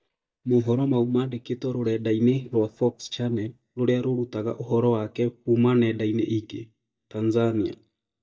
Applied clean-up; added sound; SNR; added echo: neural mask model DeepFilterNet 3.